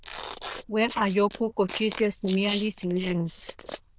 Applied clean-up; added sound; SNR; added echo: neural diffusion model UNIVERSE++.